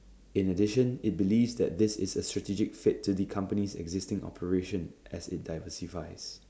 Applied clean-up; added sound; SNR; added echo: none; none; none; none.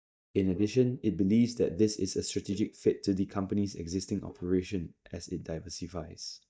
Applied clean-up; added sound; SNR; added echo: neural mask model DeepFilterNet 3.